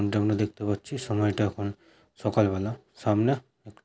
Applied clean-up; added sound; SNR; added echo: none; none; none; none.